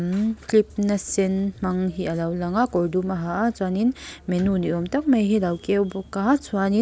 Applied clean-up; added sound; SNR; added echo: none; none; none; none.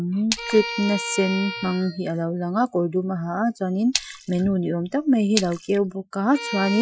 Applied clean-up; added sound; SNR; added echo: classical method Wiener filter.